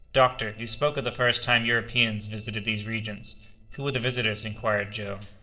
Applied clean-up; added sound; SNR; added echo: neural separator model SepFormer DNS4.